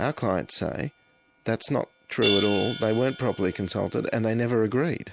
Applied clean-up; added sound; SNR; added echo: none; Hi-hat; 9 dB; none.